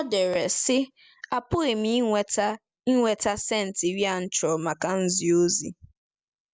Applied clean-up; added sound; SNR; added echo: none; none; none; none.